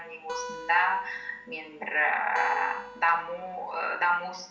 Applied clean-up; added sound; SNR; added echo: none; Acoustic guitar; 13 dB; reverberation time 0.7 s.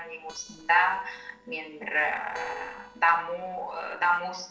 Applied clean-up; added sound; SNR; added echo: neural separator model SepFormer DNS4.